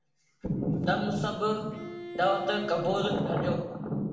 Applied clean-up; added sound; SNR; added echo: none; Bowed string instrument; 13 dB; reverberation time 0.8 s.